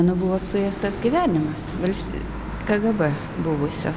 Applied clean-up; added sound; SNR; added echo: none; none; none; none.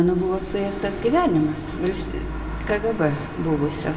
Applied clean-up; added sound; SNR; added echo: none; none; none; reverberation time 0.6 s.